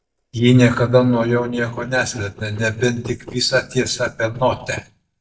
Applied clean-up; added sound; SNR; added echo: neural mask model DeepFilterNet 3.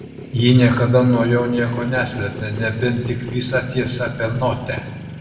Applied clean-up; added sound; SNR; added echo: none; Motorcycle; 12 dB; reverberation time 1.2 s.